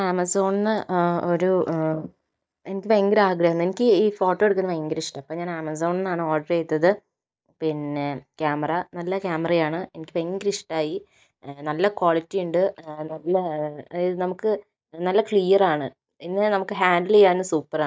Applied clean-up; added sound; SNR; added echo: neural mask model DeepFilterNet 3.